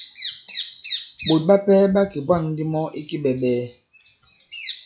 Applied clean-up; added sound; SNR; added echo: classical method log-MMSE.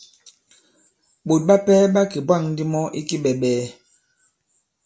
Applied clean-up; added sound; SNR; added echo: none; none; none; none.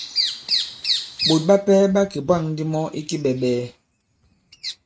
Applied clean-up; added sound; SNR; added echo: neural mask model RNNoise.